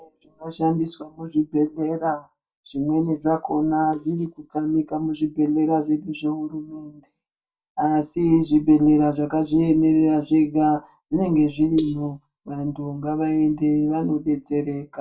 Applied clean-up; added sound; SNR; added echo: neural mask model DeepFilterNet 3.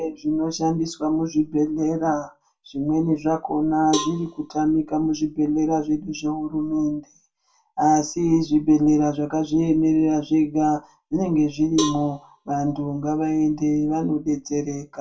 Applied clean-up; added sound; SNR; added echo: none; Cowbell; 13 dB; reverberation time 0.2 s.